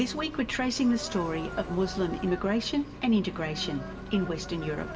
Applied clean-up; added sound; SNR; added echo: none; Engine; 12 dB; reverberation time 1.5 s.